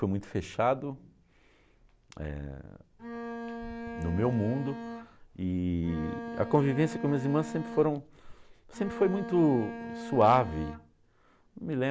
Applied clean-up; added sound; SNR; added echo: none; Bowed string instrument; 10 dB; none.